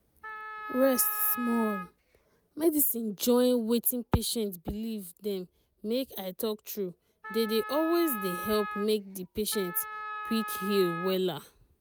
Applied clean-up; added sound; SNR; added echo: none; Wind instrument, woodwind instrument; 9 dB; none.